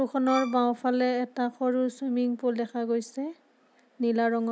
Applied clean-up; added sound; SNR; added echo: none; Bowed string instrument; 12 dB; none.